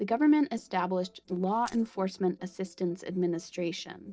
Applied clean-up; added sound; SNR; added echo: neural separator model SepFormer DNS4.